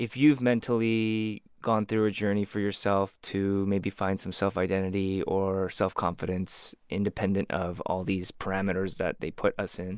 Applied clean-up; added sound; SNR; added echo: none; none; none; none.